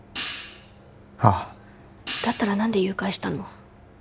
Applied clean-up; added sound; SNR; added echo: none; Hi-hat; 13 dB; none.